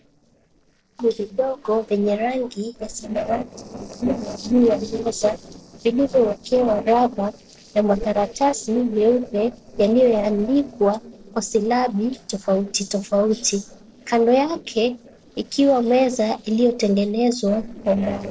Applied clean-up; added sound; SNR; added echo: neural separator model SepFormer DNS4.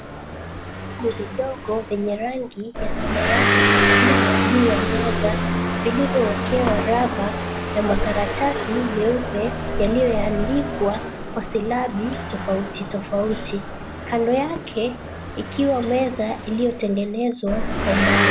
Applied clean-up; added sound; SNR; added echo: none; Motor vehicle (road) / Engine; 0 dB; none.